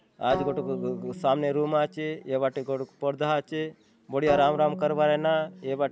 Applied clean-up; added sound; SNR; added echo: none; Bowed string instrument; 13 dB; none.